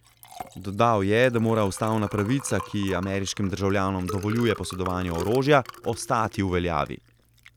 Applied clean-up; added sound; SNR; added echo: none; Liquid; 17 dB; none.